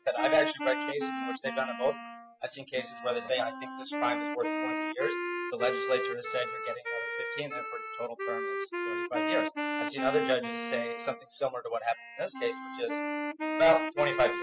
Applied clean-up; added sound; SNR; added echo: classical method spectral subtraction.